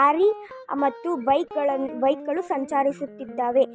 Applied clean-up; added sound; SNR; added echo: none; Guitar; 17 dB; none.